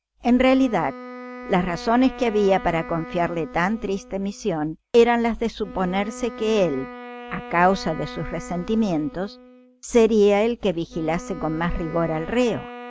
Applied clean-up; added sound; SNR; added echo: none; Wind instrument, woodwind instrument; 16 dB; none.